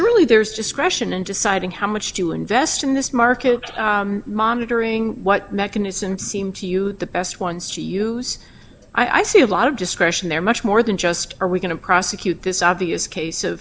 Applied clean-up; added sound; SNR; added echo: none; none; none; none.